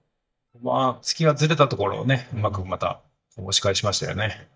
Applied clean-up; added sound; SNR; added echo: neural mask model DeepFilterNet 3.